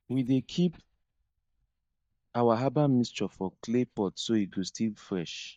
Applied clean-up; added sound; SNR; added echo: neural mask model DeepFilterNet 3.